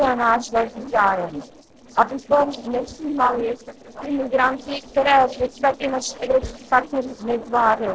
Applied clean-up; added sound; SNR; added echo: neural separator model SepFormer DNS4.